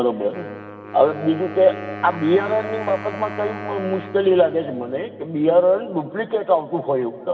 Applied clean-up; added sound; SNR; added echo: none; Wind instrument, woodwind instrument; 15 dB; reverberation time 2.0 s.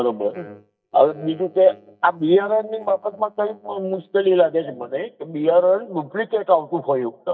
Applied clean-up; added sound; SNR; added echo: neural mask model DeepFilterNet 3.